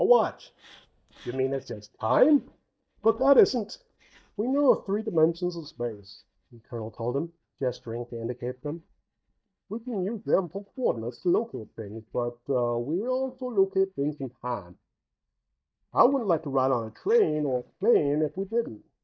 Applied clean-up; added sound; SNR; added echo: neural mask model DeepFilterNet 3.